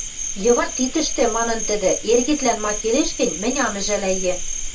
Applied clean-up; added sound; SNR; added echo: none; Cricket; 5 dB; reverberation time 0.1 s.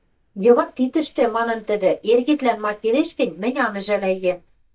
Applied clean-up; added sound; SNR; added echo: neural mask model DeepFilterNet 3.